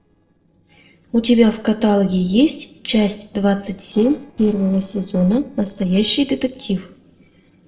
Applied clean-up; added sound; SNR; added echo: neural separator model SepFormer DNS4.